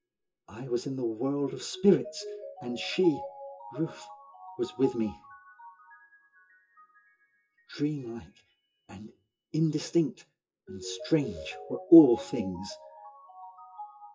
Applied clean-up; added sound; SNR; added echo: classical method WPE with log-MMSE.